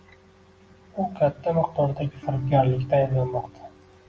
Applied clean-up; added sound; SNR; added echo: none; Electric guitar / Strum; 19 dB; none.